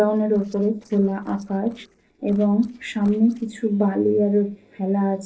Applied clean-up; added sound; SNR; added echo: neural separator model SepFormer DNS4.